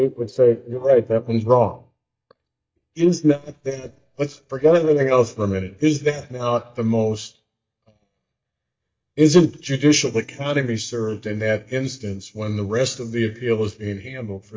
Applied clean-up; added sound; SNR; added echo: neural mask model DeepFilterNet 3.